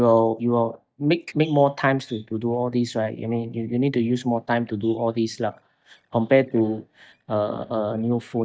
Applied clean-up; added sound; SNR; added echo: neural mask model DeepFilterNet 3.